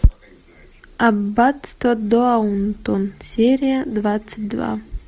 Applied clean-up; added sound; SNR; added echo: none; none; none; none.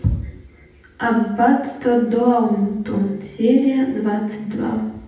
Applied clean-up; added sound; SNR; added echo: none; none; none; reverberation time 0.8 s.